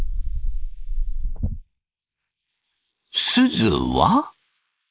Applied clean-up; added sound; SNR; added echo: neural mask model Resemble Enhance denoiser.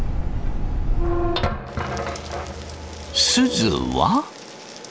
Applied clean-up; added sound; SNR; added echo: none; Squeak / Thump, thud; 6 dB; none.